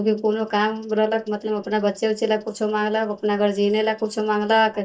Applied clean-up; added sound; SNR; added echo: neural mask model DeepFilterNet 3.